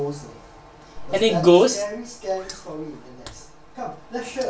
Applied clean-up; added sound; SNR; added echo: none; Zipper (clothing); 18 dB; reverberation time 0.2 s.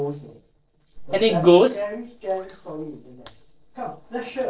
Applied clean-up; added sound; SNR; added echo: neural separator model SepFormer DNS4.